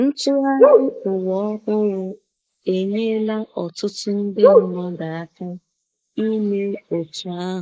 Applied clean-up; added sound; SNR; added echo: neural mask model Resemble Enhance denoiser.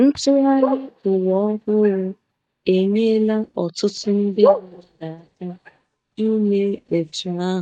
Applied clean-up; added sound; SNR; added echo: neural mask model DeepFilterNet 3.